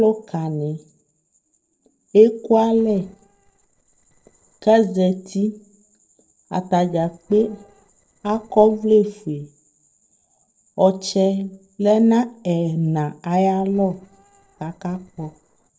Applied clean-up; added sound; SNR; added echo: neural separator model SepFormer DNS4.